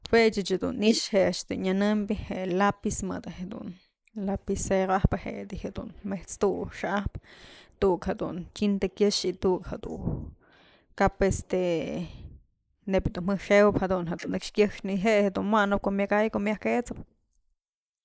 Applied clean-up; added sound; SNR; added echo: neural mask model Resemble Enhance denoiser.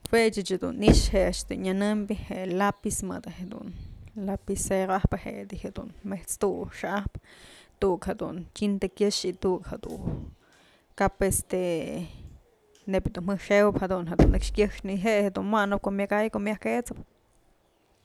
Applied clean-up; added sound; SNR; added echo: none; Knock; -1 dB; none.